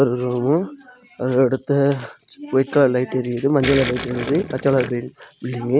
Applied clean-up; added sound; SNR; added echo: none; Gurgling; 9 dB; none.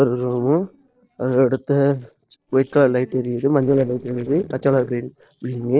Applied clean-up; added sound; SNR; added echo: neural separator model SepFormer DNS4.